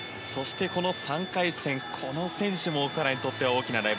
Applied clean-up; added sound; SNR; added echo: none; Wind instrument, woodwind instrument; 13 dB; none.